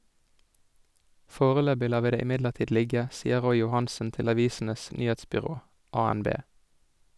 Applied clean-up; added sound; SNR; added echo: none; none; none; none.